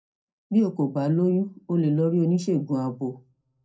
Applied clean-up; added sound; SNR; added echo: none; none; none; reverberation time 0.2 s.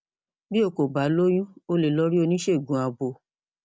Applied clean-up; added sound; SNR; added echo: none; none; none; none.